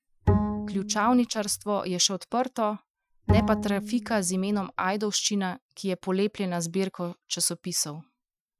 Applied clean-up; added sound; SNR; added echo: classical method Wiener filter.